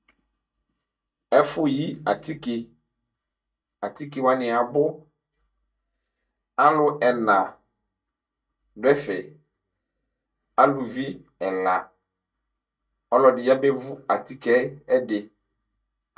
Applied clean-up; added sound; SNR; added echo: neural mask model DeepFilterNet 3.